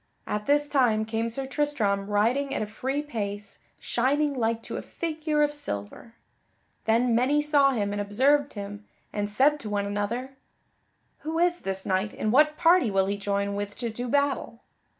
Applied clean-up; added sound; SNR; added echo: none; none; none; none.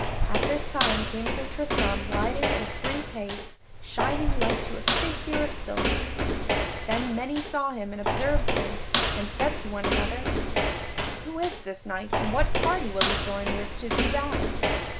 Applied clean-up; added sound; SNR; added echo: none; Walk, footsteps; -5 dB; none.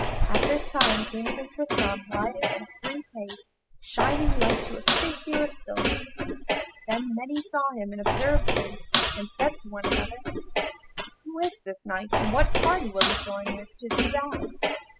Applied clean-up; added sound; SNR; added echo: classical method spectral subtraction.